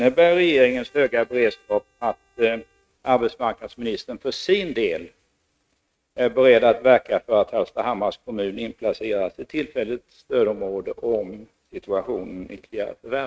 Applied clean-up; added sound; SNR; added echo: neural mask model RNNoise.